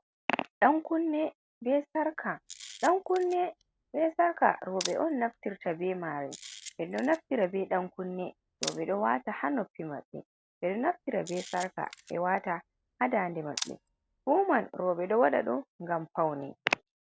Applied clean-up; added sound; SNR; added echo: none; Camera; 16 dB; none.